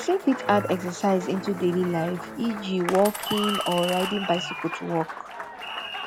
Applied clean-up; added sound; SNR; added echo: none; Applause + Coin (dropping); 8 dB; none.